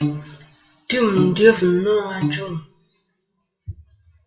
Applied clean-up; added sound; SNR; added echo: classical method WPE with log-MMSE.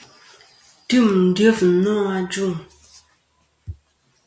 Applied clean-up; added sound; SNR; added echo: none; none; none; none.